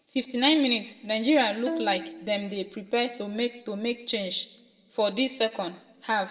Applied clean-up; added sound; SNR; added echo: none; Bowed string instrument; 9 dB; reverberation time 1.0 s.